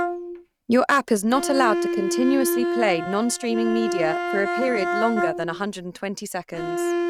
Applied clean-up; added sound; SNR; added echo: neural mask model RNNoise.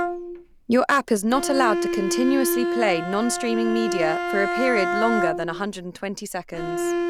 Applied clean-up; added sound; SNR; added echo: none; Bowed string instrument; 2 dB; none.